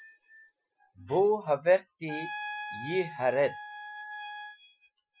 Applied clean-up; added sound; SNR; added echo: classical method Wiener filter.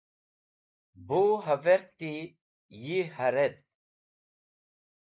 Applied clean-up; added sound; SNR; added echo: neural mask model Resemble Enhance denoiser.